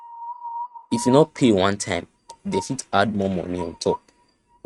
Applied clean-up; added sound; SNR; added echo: neural mask model RNNoise.